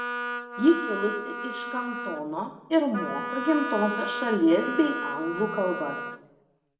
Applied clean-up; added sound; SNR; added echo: none; Wind instrument, woodwind instrument; 6 dB; reverberation time 0.9 s.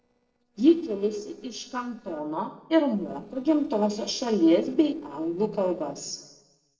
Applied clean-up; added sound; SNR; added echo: neural separator model SepFormer DNS4.